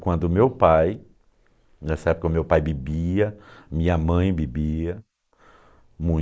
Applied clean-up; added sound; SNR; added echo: neural mask model Resemble Enhance denoiser.